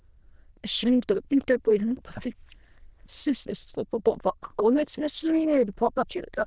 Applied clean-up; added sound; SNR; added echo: neural diffusion model UNIVERSE++.